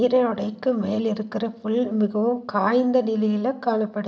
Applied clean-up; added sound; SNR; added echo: none; none; none; reverberation time 1.1 s.